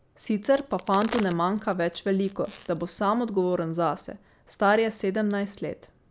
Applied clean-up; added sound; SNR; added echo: none; Crack; 16 dB; none.